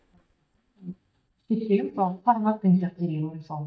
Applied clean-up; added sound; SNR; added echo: neural mask model DeepFilterNet 3.